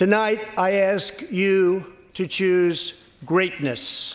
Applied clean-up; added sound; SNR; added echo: none; none; none; none.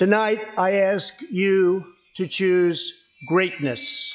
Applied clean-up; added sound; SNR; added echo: classical method log-MMSE.